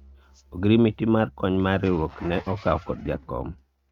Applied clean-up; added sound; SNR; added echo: neural mask model RNNoise.